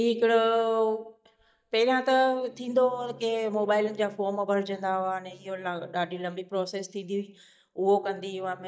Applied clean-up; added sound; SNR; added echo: neural mask model DeepFilterNet 3.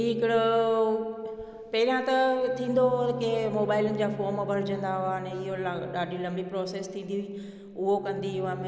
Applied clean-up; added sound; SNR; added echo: none; Bowed string instrument; 15 dB; none.